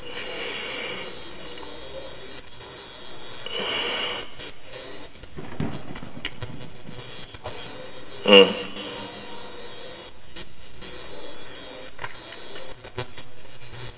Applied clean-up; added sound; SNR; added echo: none; Thunder / Rain; 18 dB; reverberation time 2.2 s.